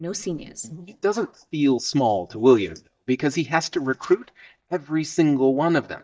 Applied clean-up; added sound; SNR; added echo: neural mask model DeepFilterNet 3.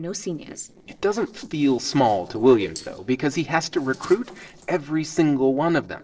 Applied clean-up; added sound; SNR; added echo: neural separator model SepFormer DNS4.